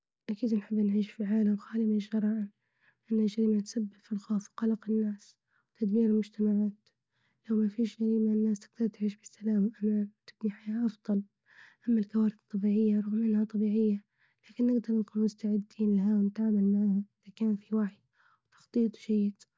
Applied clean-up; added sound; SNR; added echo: none; none; none; none.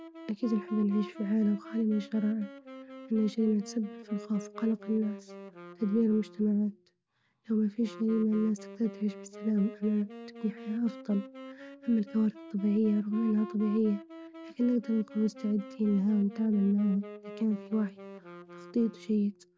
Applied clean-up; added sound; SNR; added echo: none; Wind instrument, woodwind instrument; 16 dB; none.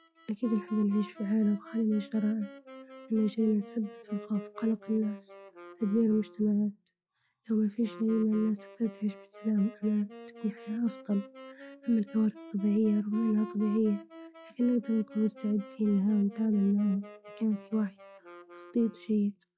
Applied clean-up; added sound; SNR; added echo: classical method log-MMSE.